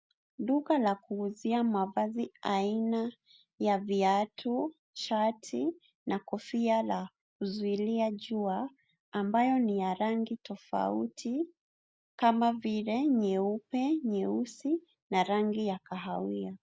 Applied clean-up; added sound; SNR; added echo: none; none; none; none.